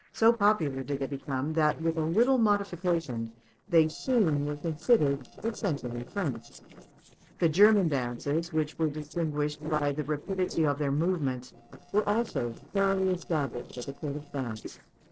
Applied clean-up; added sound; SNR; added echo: neural separator model SepFormer DNS4.